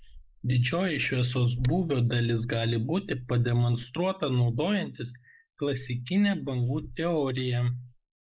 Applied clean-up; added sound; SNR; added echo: neural mask model Resemble Enhance denoiser.